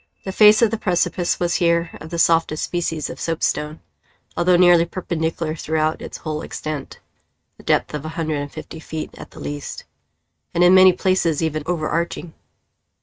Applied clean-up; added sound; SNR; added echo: neural mask model RNNoise.